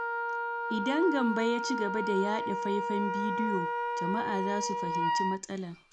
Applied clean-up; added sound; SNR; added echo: none; Wind instrument, woodwind instrument; 0 dB; none.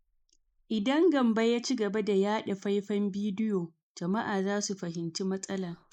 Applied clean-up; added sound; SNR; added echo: neural mask model Resemble Enhance denoiser.